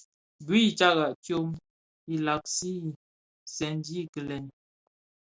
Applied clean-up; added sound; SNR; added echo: none; none; none; none.